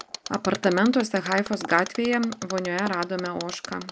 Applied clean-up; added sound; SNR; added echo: none; Mechanisms; 13 dB; none.